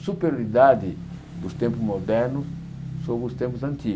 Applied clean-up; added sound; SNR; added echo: none; Motorcycle / Engine; 10 dB; none.